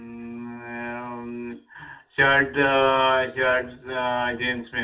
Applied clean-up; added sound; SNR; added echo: none; none; none; reverberation time 0.2 s.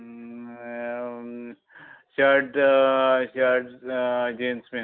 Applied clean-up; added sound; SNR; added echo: none; none; none; none.